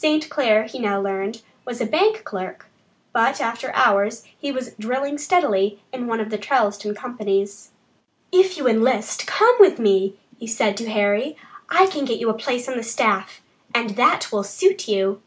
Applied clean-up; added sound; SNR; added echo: none; none; none; none.